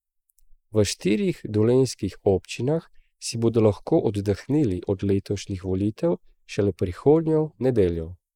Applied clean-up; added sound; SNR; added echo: neural mask model Resemble Enhance denoiser.